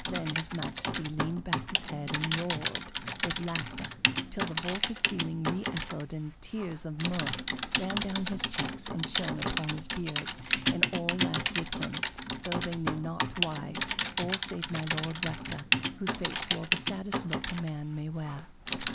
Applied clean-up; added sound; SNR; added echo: none; Typing; -4 dB; none.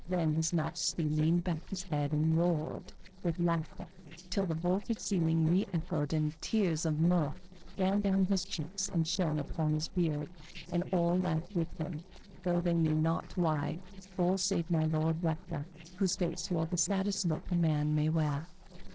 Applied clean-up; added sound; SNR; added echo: neural separator model SepFormer DNS4.